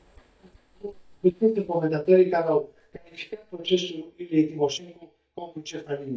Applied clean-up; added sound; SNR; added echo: neural mask model DeepFilterNet 3.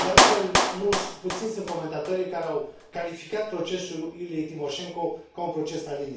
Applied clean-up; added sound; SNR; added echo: none; Clapping; -2 dB; reverberation time 0.4 s.